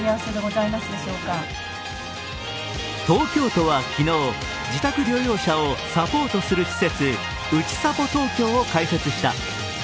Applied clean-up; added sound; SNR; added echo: none; none; none; none.